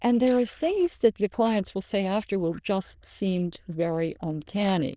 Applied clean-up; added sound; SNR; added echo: neural diffusion model UNIVERSE++.